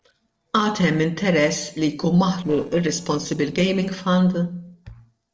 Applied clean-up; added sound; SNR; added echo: neural separator model SepFormer DNS4.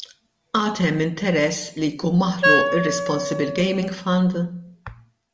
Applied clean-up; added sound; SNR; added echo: none; Wind instrument, woodwind instrument; 1 dB; none.